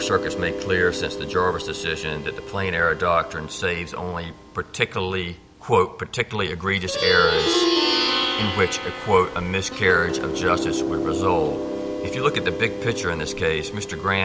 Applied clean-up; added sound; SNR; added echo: none; Plucked string instrument; 3 dB; none.